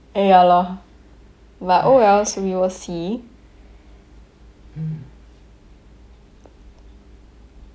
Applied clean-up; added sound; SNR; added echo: none; none; none; none.